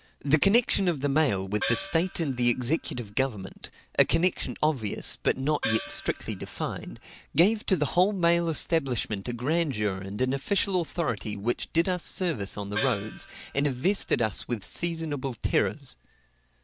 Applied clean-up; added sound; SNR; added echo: none; Gong; 11 dB; none.